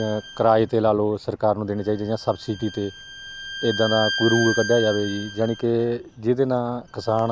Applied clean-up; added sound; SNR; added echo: none; Bowed string instrument; 10 dB; none.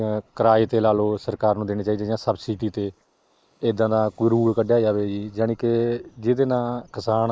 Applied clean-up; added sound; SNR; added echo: neural mask model Resemble Enhance denoiser.